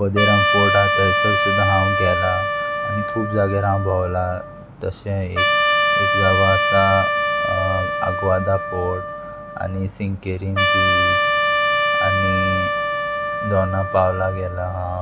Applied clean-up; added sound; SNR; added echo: none; Trumpet; -2 dB; none.